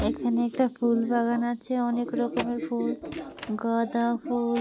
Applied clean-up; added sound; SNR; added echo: none; Slam / Train; 17 dB; none.